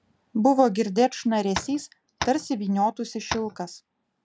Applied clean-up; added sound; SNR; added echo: none; Tap; 9 dB; none.